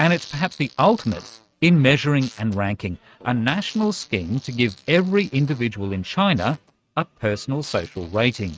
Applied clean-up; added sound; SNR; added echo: neural mask model RNNoise.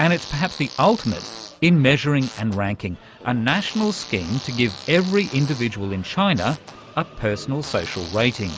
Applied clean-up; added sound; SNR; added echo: none; Fart; 17 dB; none.